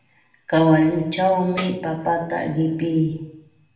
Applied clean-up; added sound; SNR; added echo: none; Tambourine; 3 dB; reverberation time 0.8 s.